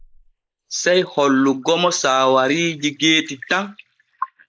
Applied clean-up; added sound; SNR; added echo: neural mask model Resemble Enhance denoiser.